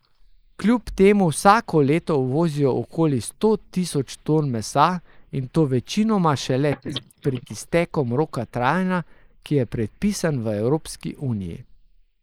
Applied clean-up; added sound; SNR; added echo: neural mask model Resemble Enhance denoiser.